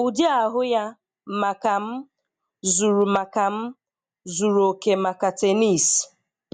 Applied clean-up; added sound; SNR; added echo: none; none; none; none.